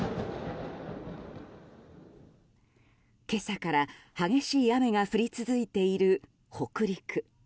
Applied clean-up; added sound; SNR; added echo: none; none; none; none.